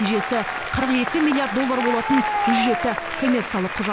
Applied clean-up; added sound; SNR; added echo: none; Applause; 3 dB; none.